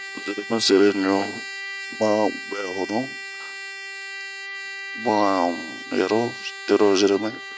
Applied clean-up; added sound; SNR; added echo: none; Trumpet; 11 dB; none.